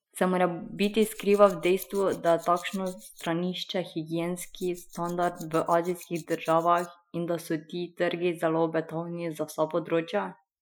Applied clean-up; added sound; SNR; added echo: classical method Wiener filter.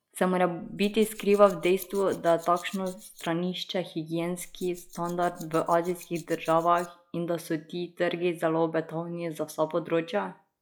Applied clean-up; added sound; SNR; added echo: classical method log-MMSE.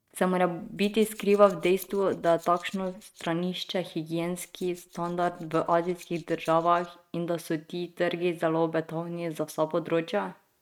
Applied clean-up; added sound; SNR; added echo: neural mask model RNNoise.